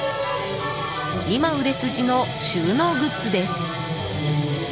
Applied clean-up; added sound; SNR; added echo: none; Guitar; 5 dB; none.